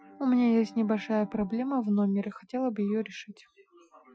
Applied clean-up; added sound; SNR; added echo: classical method Wiener filter.